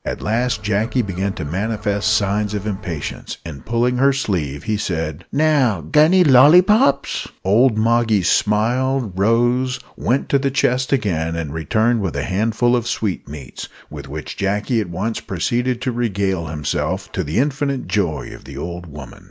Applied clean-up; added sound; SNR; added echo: none; Gull, seagull; 16 dB; none.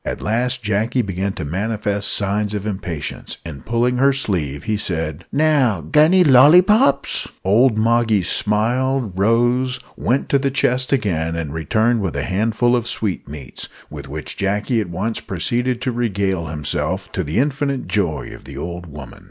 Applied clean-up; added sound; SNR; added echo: none; none; none; none.